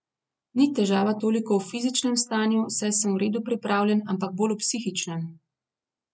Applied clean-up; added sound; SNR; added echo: none; none; none; none.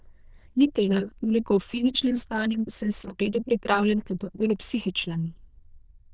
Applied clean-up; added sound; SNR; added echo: neural diffusion model UNIVERSE++.